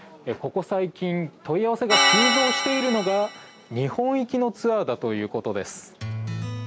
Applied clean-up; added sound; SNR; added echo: none; Organ; -2 dB; none.